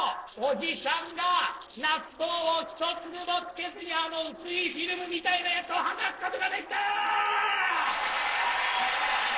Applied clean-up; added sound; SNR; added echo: neural separator model SepFormer DNS4.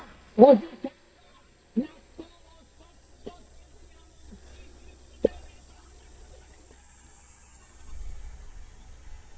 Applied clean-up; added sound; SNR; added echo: neural mask model DeepFilterNet 3.